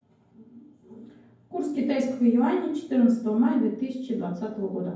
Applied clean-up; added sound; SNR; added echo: none; none; none; reverberation time 0.9 s.